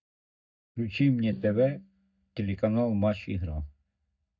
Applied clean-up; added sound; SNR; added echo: neural mask model DeepFilterNet 3.